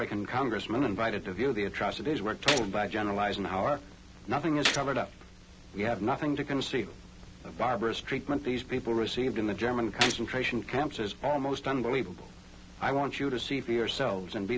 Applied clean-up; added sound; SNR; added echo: none; Gunshot, gunfire; 5 dB; none.